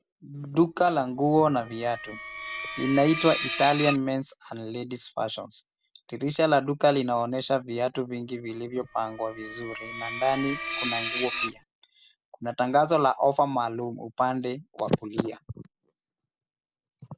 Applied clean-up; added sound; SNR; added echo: none; Screech; 6 dB; none.